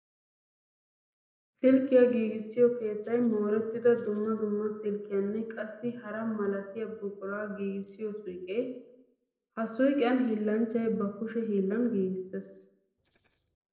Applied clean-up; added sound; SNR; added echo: neural separator model SepFormer DNS4.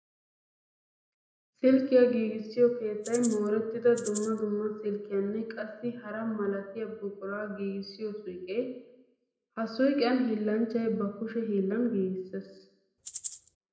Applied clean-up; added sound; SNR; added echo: none; Rattle (instrument); 11 dB; reverberation time 0.7 s.